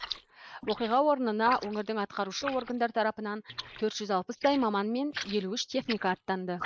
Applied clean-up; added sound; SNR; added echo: neural mask model Resemble Enhance denoiser.